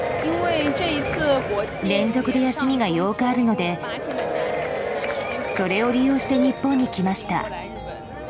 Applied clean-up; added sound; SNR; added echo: none; Applause / Crowd / Cheering; 7 dB; none.